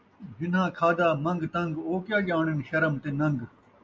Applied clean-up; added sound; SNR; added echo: none; none; none; none.